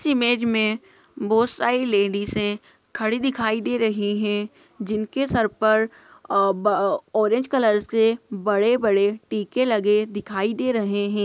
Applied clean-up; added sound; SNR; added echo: none; none; none; none.